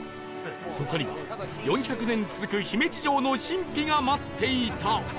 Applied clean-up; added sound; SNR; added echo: none; none; none; none.